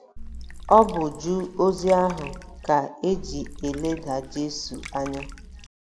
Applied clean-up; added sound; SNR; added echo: none; Water / Liquid; 14 dB; none.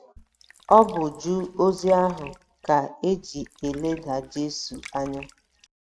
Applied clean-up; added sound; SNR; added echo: neural mask model RNNoise.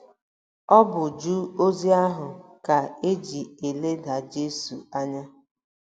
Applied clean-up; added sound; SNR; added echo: none; none; none; none.